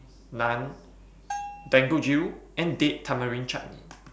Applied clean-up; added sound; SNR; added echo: none; Bell; 13 dB; none.